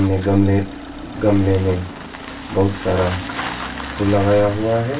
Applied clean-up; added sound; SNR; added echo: none; Engine starting; 11 dB; reverberation time 0.3 s.